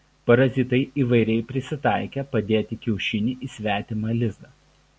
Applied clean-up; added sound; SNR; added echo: none; none; none; none.